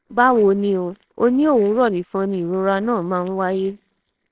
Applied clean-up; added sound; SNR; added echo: neural separator model SepFormer WHAMR!.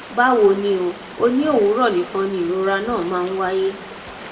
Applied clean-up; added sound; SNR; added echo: none; Stream; 17 dB; reverberation time 1.0 s.